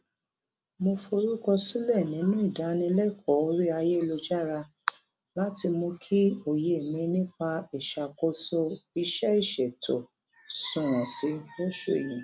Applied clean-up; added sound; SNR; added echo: none; none; none; none.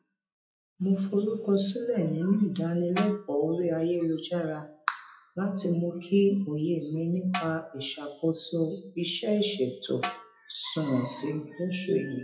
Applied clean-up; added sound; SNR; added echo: classical method WPE with log-MMSE.